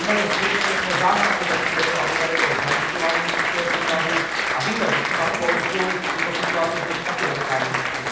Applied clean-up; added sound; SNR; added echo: none; Applause; -4 dB; reverberation time 0.9 s.